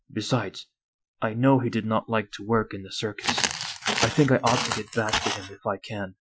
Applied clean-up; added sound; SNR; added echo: classical method Wiener filter.